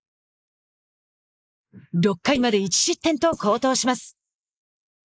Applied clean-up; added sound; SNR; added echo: neural mask model Resemble Enhance denoiser.